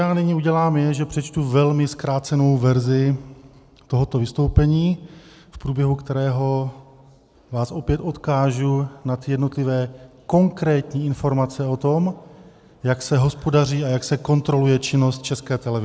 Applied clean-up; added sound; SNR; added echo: none; none; none; none.